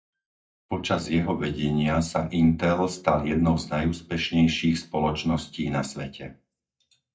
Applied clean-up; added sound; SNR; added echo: neural mask model DeepFilterNet 3.